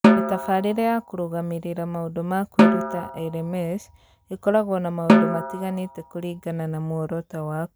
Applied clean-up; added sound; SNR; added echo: none; Snare drum; -2 dB; none.